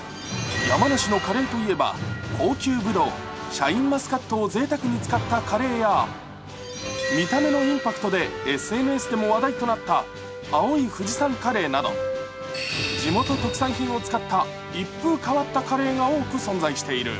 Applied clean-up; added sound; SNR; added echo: none; none; none; none.